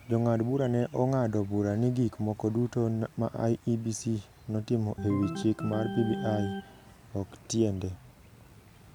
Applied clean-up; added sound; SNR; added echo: none; Organ; 8 dB; none.